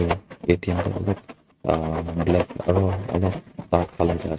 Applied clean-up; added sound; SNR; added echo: neural mask model RNNoise.